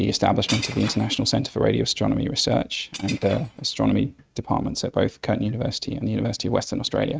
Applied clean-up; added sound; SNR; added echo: neural mask model RNNoise.